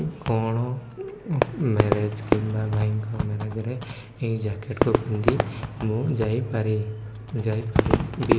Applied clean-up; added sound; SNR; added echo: none; Fireworks; 2 dB; none.